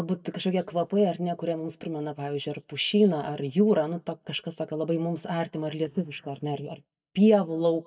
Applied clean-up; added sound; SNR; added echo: neural mask model DeepFilterNet 3.